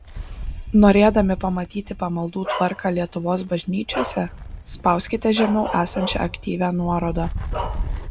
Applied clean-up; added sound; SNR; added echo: none; Wind + Bark; 9 dB; none.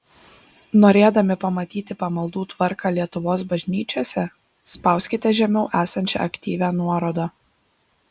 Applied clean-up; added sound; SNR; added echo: none; none; none; none.